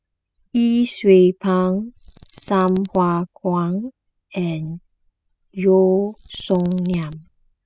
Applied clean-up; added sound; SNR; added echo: classical method spectral subtraction.